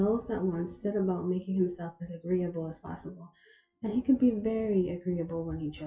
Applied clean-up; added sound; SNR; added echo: classical method WPE with log-MMSE.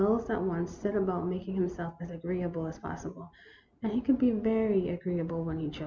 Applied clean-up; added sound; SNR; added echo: none; none; none; none.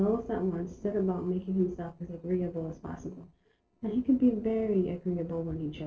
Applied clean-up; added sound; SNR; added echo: neural separator model SepFormer DNS4.